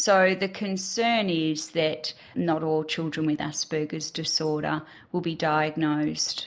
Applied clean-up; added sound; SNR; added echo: neural mask model Resemble Enhance denoiser.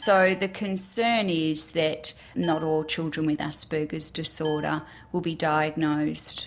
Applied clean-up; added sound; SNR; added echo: none; Glass; 19 dB; none.